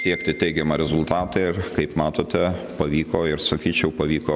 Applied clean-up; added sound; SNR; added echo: none; Wind chime; 18 dB; none.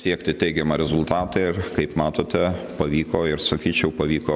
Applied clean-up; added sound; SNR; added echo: none; none; none; none.